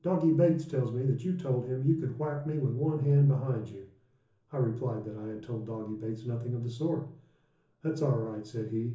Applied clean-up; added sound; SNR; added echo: none; none; none; reverberation time 0.7 s.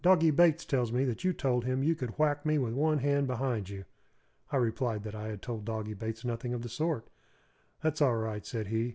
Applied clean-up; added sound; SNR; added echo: none; none; none; none.